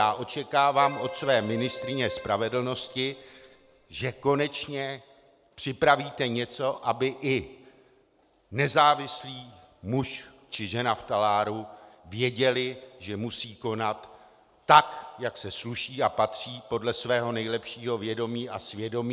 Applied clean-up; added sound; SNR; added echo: none; Keyboard (musical); 12 dB; none.